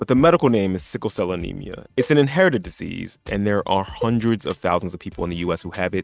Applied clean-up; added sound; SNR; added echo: neural mask model RNNoise.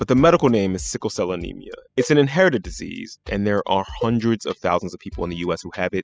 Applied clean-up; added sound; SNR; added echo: classical method spectral subtraction.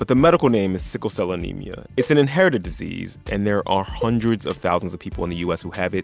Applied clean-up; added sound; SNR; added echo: none; Cowbell; 15 dB; none.